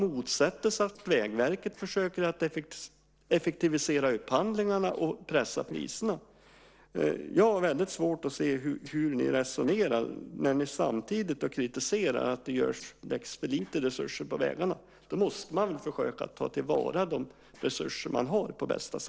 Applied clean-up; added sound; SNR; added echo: neural separator model SepFormer DNS4.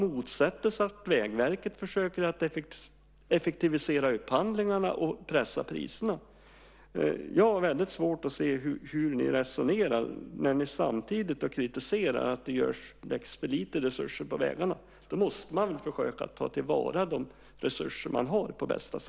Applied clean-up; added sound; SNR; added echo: none; none; none; none.